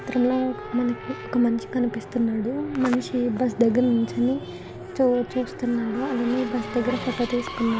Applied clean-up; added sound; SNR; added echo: none; Race car, auto racing / Accelerating, revving, vroom; 12 dB; none.